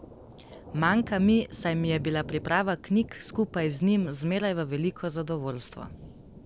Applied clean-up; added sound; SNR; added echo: none; Thunder; 16 dB; none.